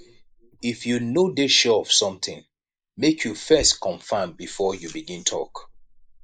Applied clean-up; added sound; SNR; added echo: neural mask model Resemble Enhance denoiser.